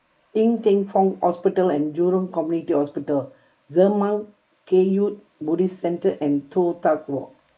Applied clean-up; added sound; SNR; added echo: neural mask model Resemble Enhance denoiser.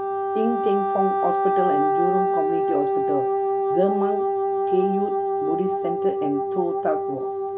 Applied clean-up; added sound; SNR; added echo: none; Wind instrument, woodwind instrument; -4 dB; none.